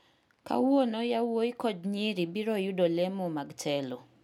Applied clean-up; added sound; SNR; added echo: none; none; none; none.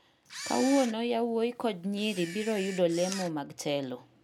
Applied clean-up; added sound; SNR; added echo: none; Camera; 13 dB; none.